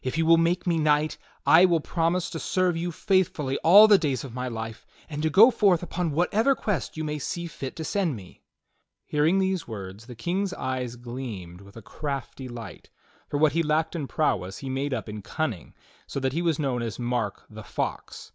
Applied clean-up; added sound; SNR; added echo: none; none; none; none.